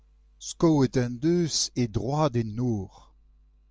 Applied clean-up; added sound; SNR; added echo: none; none; none; none.